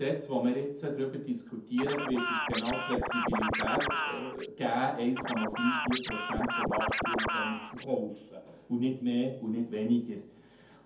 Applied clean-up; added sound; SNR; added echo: none; Scratching (performance technique); 0 dB; reverberation time 0.5 s.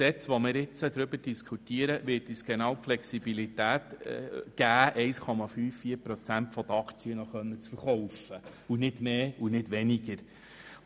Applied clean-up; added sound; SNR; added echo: none; none; none; none.